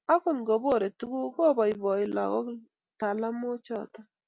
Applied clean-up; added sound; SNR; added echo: none; none; none; none.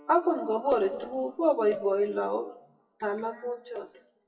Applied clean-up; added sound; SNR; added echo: classical method WPE with log-MMSE.